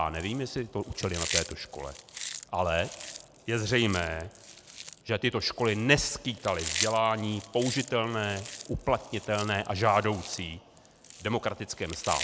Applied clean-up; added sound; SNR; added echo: none; Chewing, mastication; 10 dB; none.